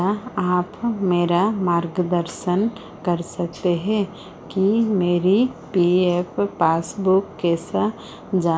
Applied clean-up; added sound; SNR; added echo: none; none; none; none.